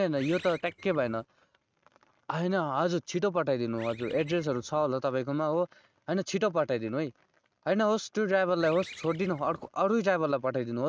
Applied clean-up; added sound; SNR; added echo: neural mask model RNNoise.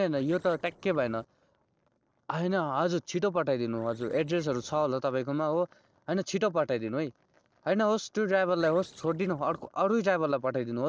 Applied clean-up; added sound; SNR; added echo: neural separator model SepFormer DNS4.